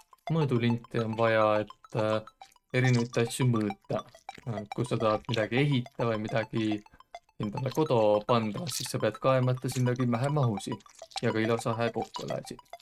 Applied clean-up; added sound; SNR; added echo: neural mask model RNNoise.